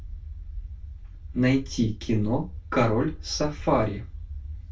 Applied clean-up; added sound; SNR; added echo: none; none; none; reverberation time 0.2 s.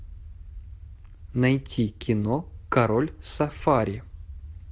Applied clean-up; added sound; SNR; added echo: none; none; none; none.